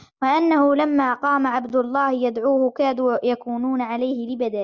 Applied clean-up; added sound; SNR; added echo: none; none; none; none.